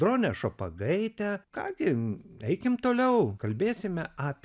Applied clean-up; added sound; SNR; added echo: none; none; none; none.